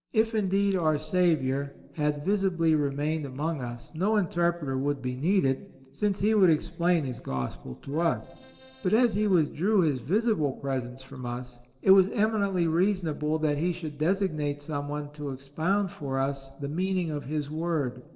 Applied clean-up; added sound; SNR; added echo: neural separator model SepFormer DNS4.